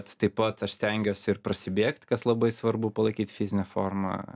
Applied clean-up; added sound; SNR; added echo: none; none; none; none.